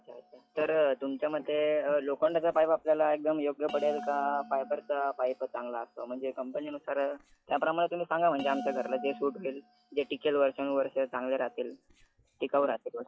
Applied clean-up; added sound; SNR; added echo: classical method log-MMSE.